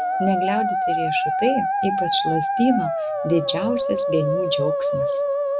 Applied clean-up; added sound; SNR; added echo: none; Musical instrument; -2 dB; none.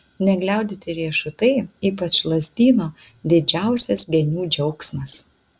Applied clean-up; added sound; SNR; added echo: none; none; none; none.